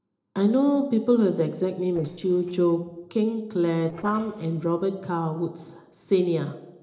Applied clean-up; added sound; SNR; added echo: neural separator model SepFormer DNS4.